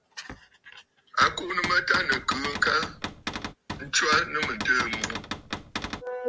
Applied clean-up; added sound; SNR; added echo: none; Cupboard open or close / Door; 7 dB; none.